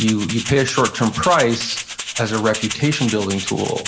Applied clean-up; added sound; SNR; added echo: none; Rattle (instrument); 9 dB; reverberation time 0.7 s.